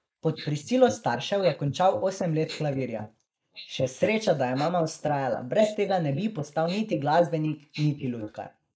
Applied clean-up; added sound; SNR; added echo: neural mask model Resemble Enhance denoiser.